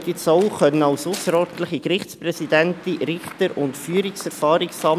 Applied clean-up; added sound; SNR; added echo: none; Waves, surf / Wind; 19 dB; none.